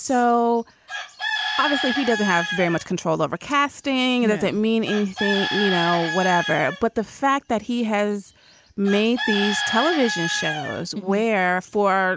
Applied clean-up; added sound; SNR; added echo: none; Bird / Chicken, rooster; 7 dB; none.